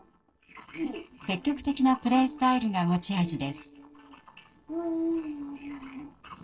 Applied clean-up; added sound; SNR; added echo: neural separator model SepFormer DNS4.